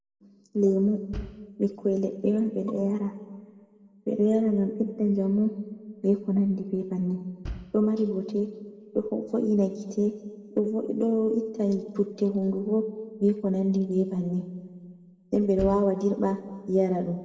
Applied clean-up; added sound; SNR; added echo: none; Bass drum; 14 dB; reverberation time 1.4 s.